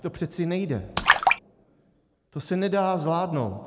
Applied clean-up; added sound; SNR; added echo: none; Splash, splatter; -2 dB; none.